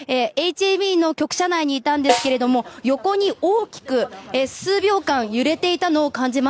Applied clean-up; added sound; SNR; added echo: none; Snare drum; 5 dB; none.